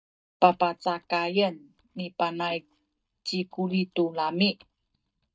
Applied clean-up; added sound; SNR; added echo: neural mask model DeepFilterNet 3.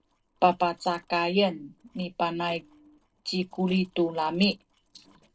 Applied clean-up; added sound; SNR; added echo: neural separator model SepFormer DNS4.